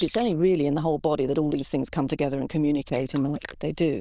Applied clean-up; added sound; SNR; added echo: neural diffusion model UNIVERSE++.